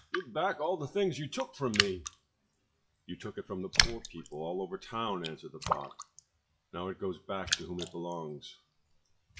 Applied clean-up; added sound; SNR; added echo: classical method WPE with log-MMSE.